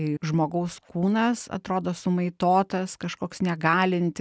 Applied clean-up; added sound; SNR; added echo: none; none; none; none.